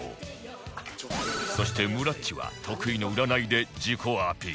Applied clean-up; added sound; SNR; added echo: none; Bowed string instrument; 11 dB; none.